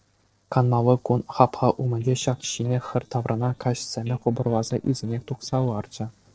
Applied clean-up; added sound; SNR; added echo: neural separator model SepFormer DNS4.